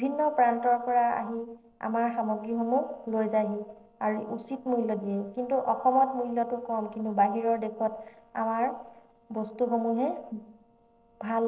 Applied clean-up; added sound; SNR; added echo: neural separator model SepFormer DNS4.